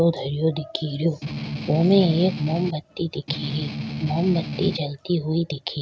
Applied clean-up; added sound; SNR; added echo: none; Strum; 6 dB; none.